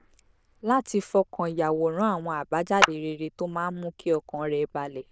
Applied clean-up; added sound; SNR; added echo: neural diffusion model UNIVERSE++.